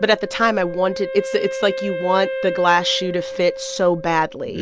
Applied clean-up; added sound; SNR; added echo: none; Wind instrument, woodwind instrument; 8 dB; none.